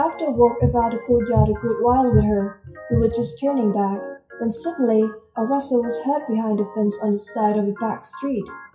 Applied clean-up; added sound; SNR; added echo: classical method WPE with log-MMSE.